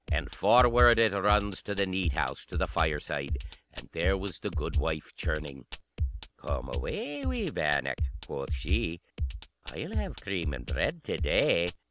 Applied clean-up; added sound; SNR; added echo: none; Drum kit; 3 dB; none.